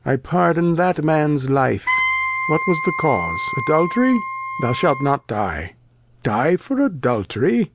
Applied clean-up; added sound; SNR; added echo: none; Wind instrument, woodwind instrument; 5 dB; none.